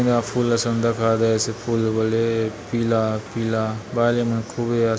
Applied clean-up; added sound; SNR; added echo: none; none; none; none.